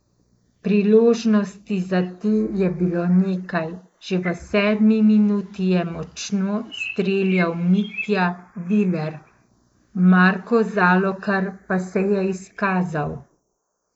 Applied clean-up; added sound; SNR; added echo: neural mask model Resemble Enhance denoiser.